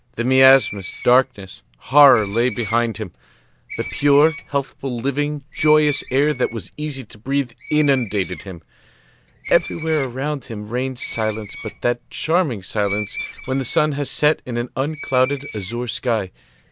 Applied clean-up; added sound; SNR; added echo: none; Screech; 13 dB; none.